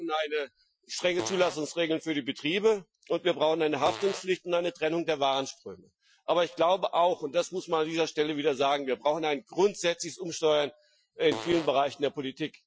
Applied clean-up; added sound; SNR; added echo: classical method Wiener filter.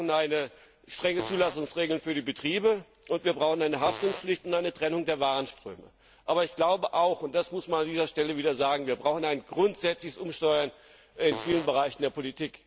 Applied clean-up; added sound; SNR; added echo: none; Fart; 13 dB; none.